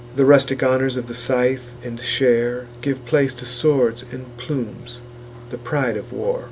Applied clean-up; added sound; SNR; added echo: none; none; none; none.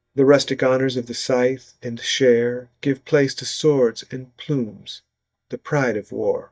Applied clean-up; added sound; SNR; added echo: neural mask model DeepFilterNet 3.